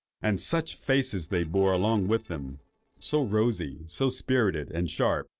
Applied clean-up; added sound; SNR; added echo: neural separator model SepFormer DNS4.